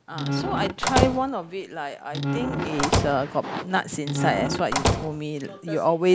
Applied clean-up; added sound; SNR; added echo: none; Squeak / Slam / Wood; 2 dB; none.